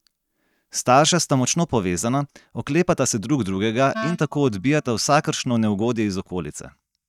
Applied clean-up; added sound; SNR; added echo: neural mask model DeepFilterNet 3.